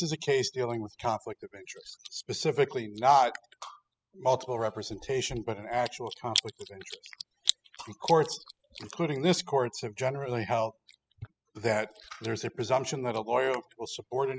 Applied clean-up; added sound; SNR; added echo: classical method spectral subtraction.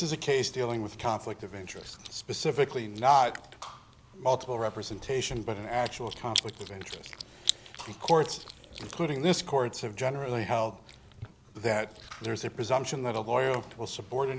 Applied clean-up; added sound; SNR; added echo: none; Chewing, mastication; 12 dB; none.